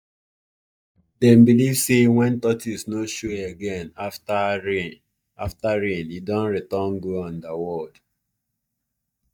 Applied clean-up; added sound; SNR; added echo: neural mask model DeepFilterNet 3.